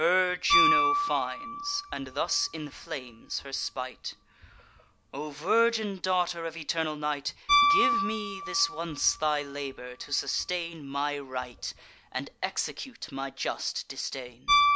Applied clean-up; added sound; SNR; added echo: none; Piano; 0 dB; none.